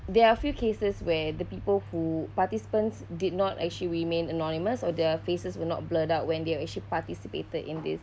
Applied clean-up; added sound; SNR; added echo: none; none; none; none.